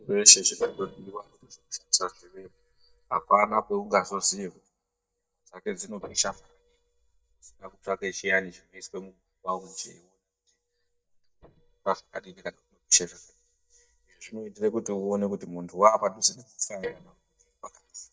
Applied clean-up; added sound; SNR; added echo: neural mask model DeepFilterNet 3.